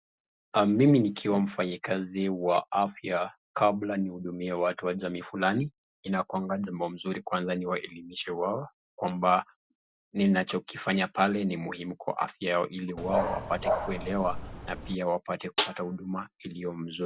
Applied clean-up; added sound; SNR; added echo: none; Dog + Snare drum; 4 dB; none.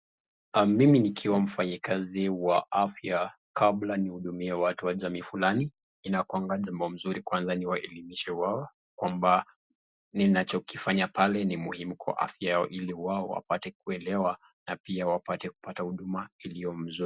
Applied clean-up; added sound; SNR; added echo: none; none; none; none.